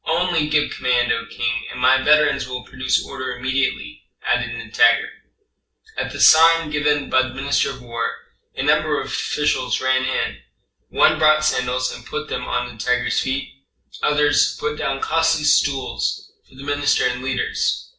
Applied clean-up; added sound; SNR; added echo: none; none; none; reverberation time 0.2 s.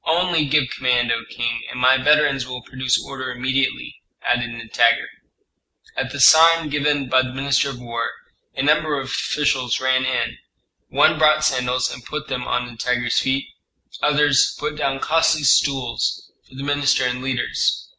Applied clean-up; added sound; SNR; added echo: none; none; none; none.